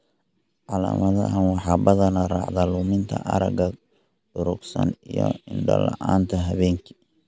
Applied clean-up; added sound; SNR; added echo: none; none; none; none.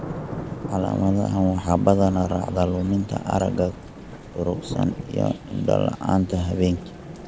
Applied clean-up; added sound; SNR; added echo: none; Thunder / Rain; 12 dB; none.